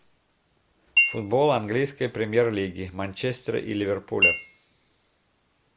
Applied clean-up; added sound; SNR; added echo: none; Chink, clink; -2 dB; none.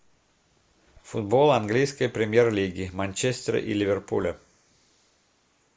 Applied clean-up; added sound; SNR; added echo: neural mask model Resemble Enhance denoiser.